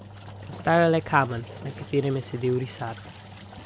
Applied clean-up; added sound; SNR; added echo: none; Engine; 15 dB; none.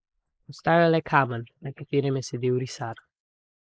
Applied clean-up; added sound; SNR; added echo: neural mask model Resemble Enhance denoiser.